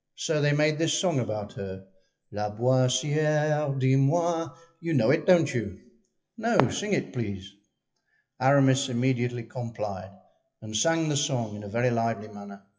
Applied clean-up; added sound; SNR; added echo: classical method WPE with log-MMSE.